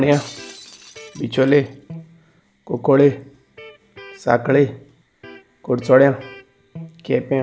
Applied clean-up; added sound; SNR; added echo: none; Shatter + Electric guitar; 20 dB; none.